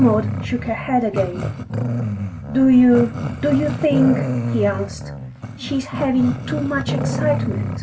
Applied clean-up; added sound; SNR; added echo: none; Growling; 4 dB; none.